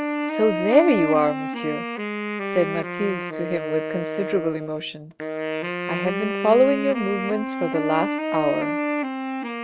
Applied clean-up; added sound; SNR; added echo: none; Wind instrument, woodwind instrument; 3 dB; none.